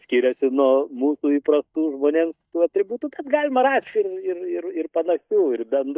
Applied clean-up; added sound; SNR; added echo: neural mask model DeepFilterNet 3.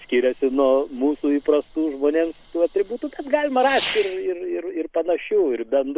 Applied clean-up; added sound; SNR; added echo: none; Fireworks; 15 dB; none.